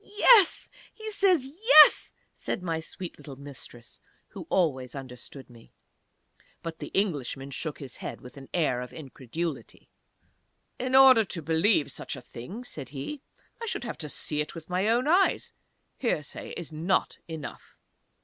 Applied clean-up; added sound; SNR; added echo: none; none; none; none.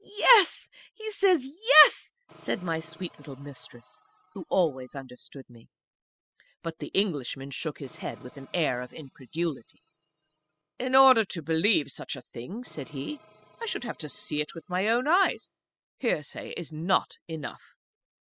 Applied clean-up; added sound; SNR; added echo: classical method spectral subtraction.